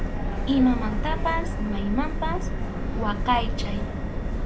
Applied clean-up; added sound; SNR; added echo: none; Subway, metro, underground; -1 dB; none.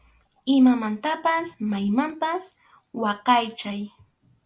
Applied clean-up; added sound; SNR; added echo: none; none; none; none.